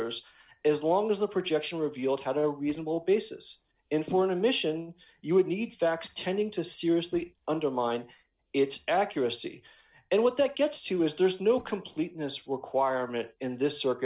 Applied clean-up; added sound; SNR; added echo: neural separator model SepFormer DNS4.